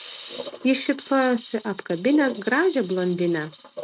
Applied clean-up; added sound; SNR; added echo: neural mask model RNNoise.